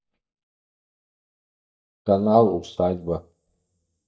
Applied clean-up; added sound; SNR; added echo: neural mask model DeepFilterNet 3.